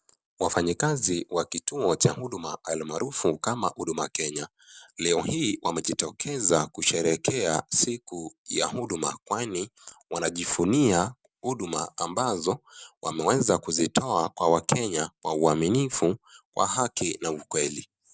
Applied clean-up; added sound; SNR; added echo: none; none; none; none.